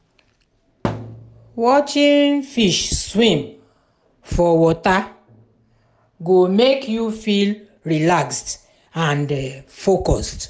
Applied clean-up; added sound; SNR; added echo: none; Thump, thud; 11 dB; none.